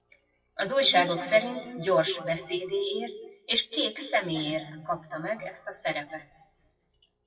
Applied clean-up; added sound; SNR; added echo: classical method WPE with log-MMSE.